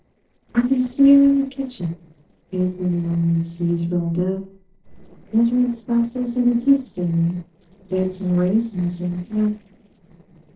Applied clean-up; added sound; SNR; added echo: neural separator model SepFormer DNS4.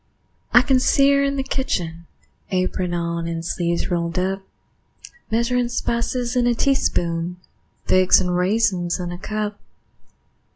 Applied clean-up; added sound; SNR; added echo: none; none; none; none.